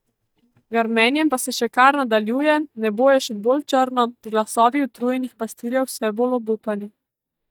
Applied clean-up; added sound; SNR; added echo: neural mask model DeepFilterNet 3.